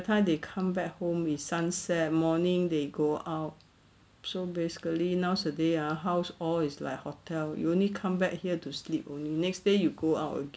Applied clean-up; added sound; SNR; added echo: none; none; none; none.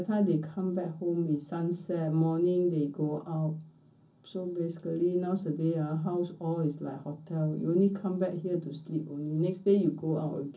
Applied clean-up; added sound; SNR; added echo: none; none; none; reverberation time 0.4 s.